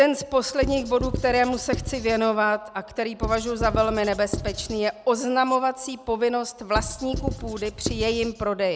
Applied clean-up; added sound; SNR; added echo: none; Writing; 8 dB; none.